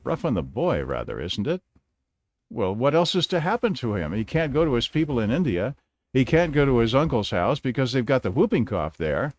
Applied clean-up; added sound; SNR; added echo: neural mask model RNNoise.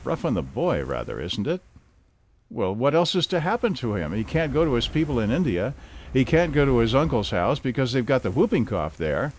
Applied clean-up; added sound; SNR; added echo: none; Fire; 16 dB; none.